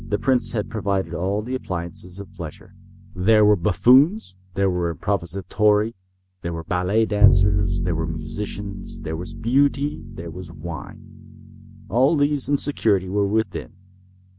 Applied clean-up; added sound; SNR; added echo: none; Bowed string instrument; 5 dB; none.